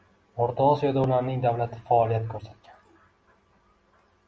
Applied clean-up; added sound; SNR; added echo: none; none; none; none.